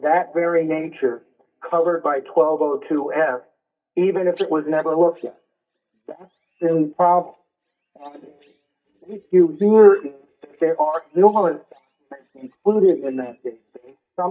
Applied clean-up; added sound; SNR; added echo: neural mask model DeepFilterNet 3.